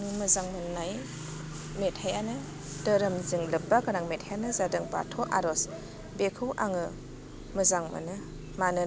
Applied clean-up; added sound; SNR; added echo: none; Subway, metro, underground; 19 dB; none.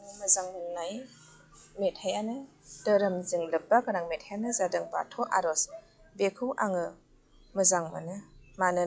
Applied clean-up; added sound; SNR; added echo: classical method log-MMSE.